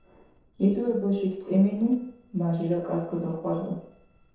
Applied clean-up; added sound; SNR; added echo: neural separator model SepFormer DNS4.